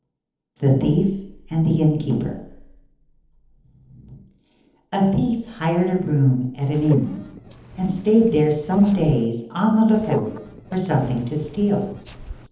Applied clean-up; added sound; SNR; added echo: neural separator model SepFormer DNS4.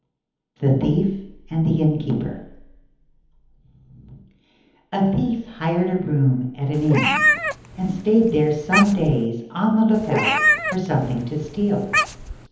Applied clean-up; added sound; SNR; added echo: none; Meow; 2 dB; reverberation time 1.3 s.